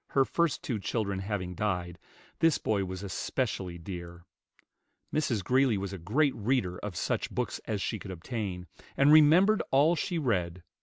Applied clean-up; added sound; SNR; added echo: none; none; none; none.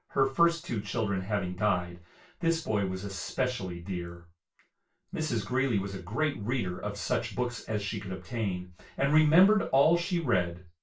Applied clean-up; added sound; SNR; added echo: none; none; none; reverberation time 0.2 s.